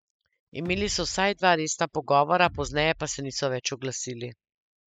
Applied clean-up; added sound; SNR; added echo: classical method spectral subtraction.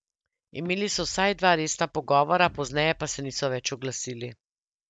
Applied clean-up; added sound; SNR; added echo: neural mask model DeepFilterNet 3.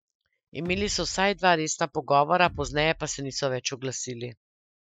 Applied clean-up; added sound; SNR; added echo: classical method Wiener filter.